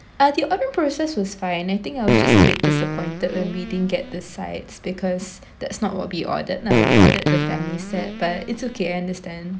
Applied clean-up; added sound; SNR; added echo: none; Fart; -5 dB; none.